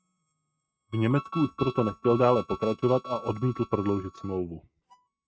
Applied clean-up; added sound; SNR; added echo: neural mask model RNNoise.